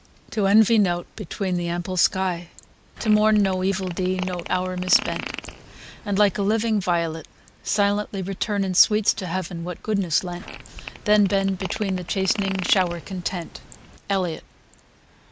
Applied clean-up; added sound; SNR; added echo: none; Fart; 13 dB; none.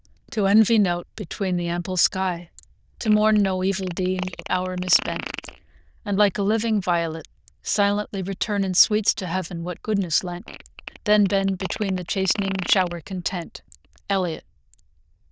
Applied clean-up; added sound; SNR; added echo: neural diffusion model UNIVERSE++.